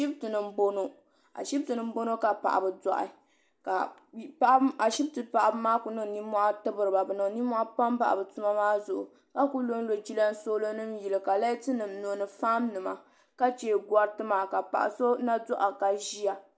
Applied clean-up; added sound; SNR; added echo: none; none; none; none.